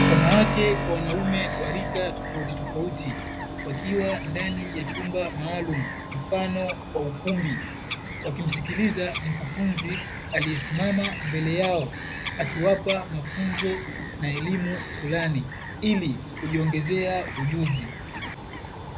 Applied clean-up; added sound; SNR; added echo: none; Bird vocalization, bird call, bird song + Keyboard (musical); 4 dB; none.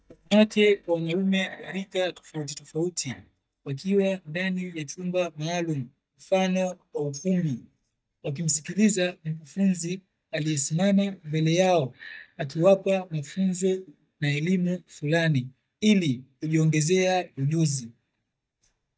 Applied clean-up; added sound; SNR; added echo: neural mask model DeepFilterNet 3.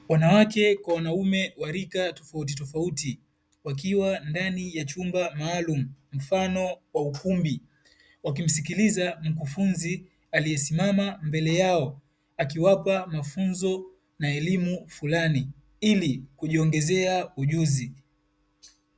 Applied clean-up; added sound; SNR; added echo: none; none; none; none.